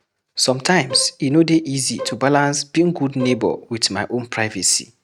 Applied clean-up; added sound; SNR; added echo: neural mask model RNNoise.